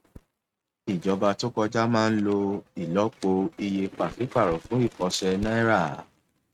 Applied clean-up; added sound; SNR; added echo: neural mask model RNNoise.